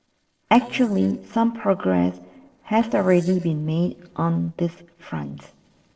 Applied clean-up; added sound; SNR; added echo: neural separator model SepFormer DNS4.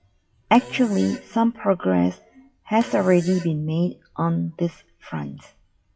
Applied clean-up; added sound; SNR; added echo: classical method WPE with log-MMSE.